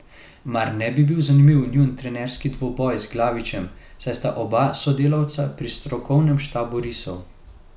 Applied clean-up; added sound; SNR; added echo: none; none; none; none.